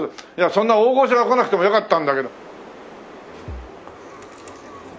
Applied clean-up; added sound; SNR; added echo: none; Bass drum; 15 dB; none.